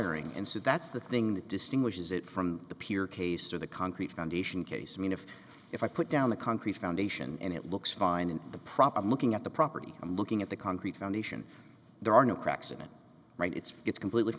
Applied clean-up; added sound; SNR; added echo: none; none; none; none.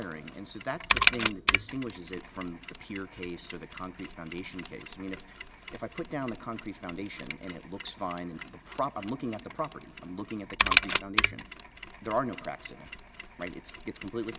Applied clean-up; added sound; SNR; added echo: none; Mechanisms; -5 dB; none.